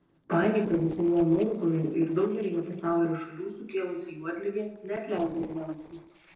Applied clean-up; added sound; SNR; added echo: neural separator model SepFormer DNS4.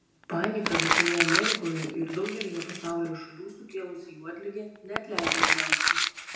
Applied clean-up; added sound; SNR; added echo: none; Crumpling, crinkling; -3 dB; reverberation time 0.9 s.